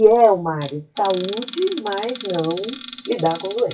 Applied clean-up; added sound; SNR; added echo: classical method WPE with log-MMSE.